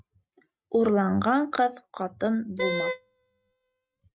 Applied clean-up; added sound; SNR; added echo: neural mask model RNNoise.